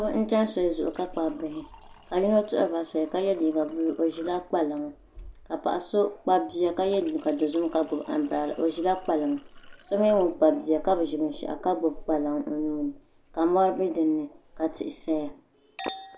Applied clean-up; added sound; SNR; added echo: none; Chink, clink; 18 dB; none.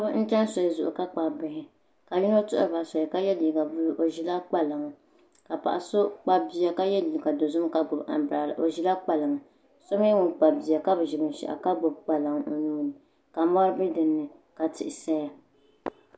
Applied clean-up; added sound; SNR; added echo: none; none; none; none.